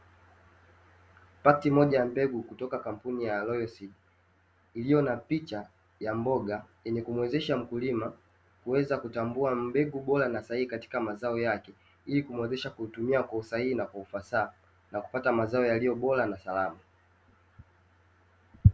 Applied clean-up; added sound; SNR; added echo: none; none; none; none.